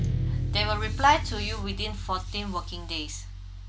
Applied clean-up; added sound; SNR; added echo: none; Bass guitar + Guitar; 1 dB; none.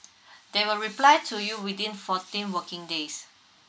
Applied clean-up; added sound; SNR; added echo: none; none; none; none.